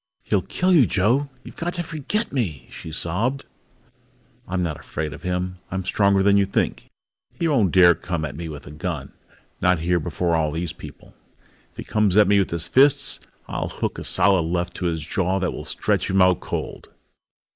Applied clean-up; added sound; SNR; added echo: neural mask model Resemble Enhance denoiser.